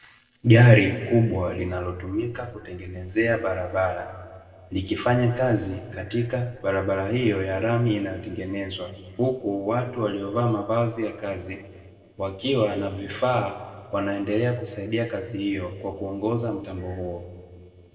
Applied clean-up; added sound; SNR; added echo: neural separator model SepFormer DNS4.